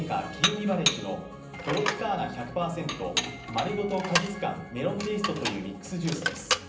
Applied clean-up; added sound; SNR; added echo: none; Dishes, pots, and pans; 2 dB; reverberation time 0.6 s.